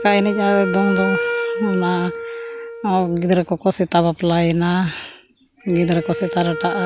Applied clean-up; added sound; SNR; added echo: none; Wind instrument, woodwind instrument; 8 dB; none.